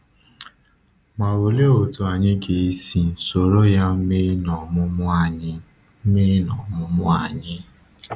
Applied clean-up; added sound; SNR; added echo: none; none; none; none.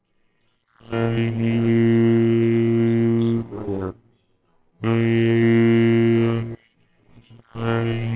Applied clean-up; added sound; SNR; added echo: neural separator model SepFormer WHAMR!.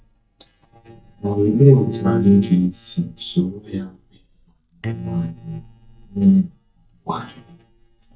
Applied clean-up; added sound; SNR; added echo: neural mask model DeepFilterNet 3.